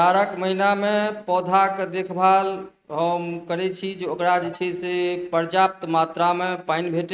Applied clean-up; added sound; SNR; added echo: neural mask model RNNoise.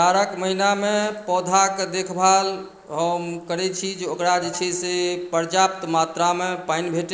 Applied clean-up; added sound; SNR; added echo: neural separator model SepFormer DNS4.